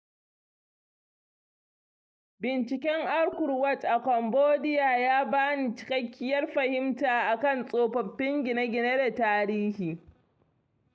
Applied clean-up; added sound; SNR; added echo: neural mask model DeepFilterNet 3.